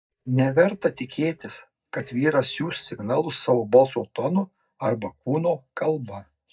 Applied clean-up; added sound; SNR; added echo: neural mask model DeepFilterNet 3.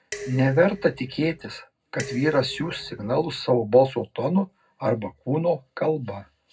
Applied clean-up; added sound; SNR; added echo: none; Dishes, pots, and pans; 15 dB; reverberation time 0.3 s.